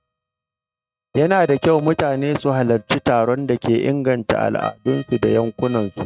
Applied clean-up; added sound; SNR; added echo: neural mask model RNNoise.